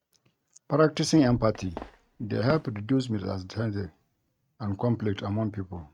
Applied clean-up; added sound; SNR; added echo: neural mask model RNNoise.